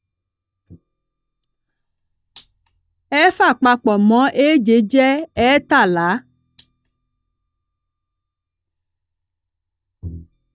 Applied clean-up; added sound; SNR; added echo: neural mask model DeepFilterNet 3.